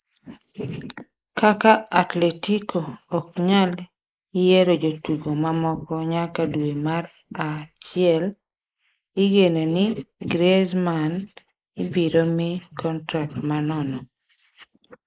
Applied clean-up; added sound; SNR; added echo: neural mask model Resemble Enhance denoiser.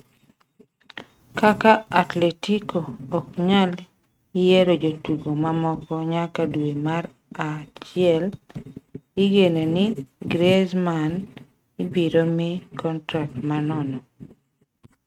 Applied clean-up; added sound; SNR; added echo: neural mask model RNNoise.